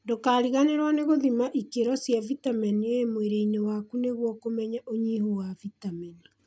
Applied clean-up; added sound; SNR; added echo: none; none; none; none.